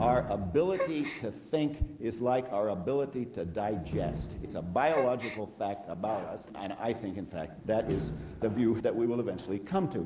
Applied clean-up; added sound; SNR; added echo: none; Slam + Gasp; 11 dB; none.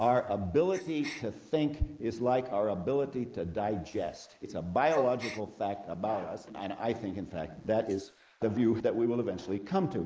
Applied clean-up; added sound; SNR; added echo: neural mask model Resemble Enhance denoiser.